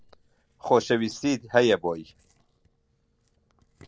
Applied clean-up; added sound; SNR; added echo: neural separator model SepFormer DNS4.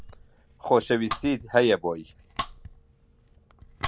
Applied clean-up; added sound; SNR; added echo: none; Domestic sounds, home sounds; 12 dB; none.